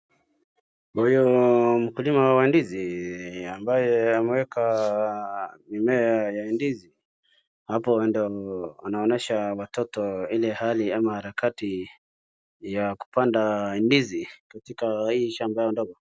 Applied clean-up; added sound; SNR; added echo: none; none; none; none.